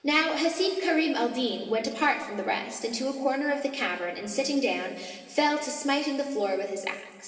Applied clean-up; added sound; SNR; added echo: none; none; none; reverberation time 1.9 s.